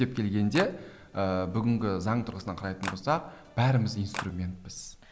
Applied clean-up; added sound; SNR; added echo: none; Clapping; 8 dB; none.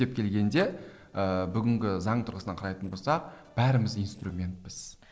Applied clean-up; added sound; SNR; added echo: neural separator model SepFormer DNS4.